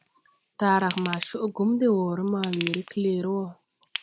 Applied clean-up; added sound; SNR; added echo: none; Ratchet, pawl / Tools; 12 dB; none.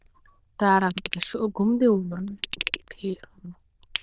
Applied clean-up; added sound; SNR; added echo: neural diffusion model UNIVERSE++.